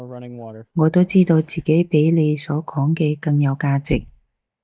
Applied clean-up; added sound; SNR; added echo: neural mask model DeepFilterNet 3.